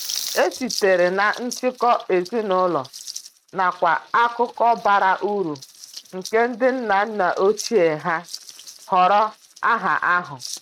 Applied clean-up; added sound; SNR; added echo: neural mask model RNNoise.